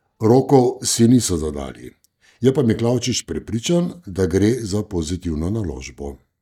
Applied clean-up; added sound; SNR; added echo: neural mask model DeepFilterNet 3.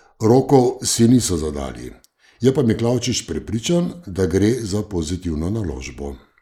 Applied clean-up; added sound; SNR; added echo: neural mask model Resemble Enhance denoiser.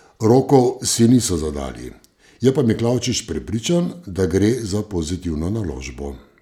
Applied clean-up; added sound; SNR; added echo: none; none; none; none.